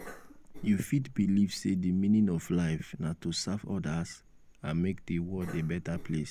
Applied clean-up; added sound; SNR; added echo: none; Cough; 18 dB; none.